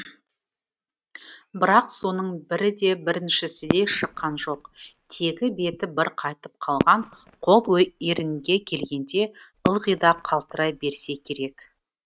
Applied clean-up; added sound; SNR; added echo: neural mask model RNNoise.